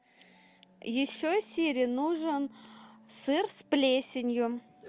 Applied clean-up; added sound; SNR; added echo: none; none; none; none.